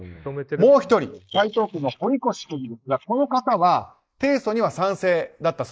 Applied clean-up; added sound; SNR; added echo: neural mask model Resemble Enhance denoiser.